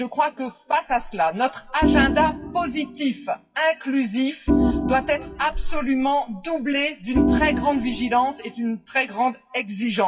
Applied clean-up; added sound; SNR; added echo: classical method WPE with log-MMSE.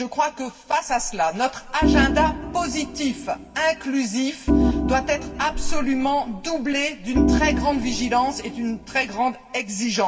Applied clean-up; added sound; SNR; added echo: none; Organ; 1 dB; reverberation time 2.0 s.